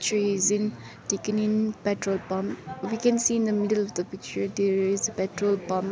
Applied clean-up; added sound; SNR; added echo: none; none; none; none.